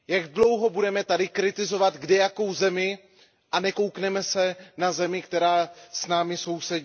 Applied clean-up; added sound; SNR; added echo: none; none; none; none.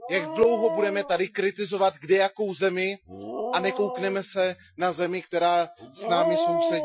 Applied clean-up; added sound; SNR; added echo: classical method Wiener filter.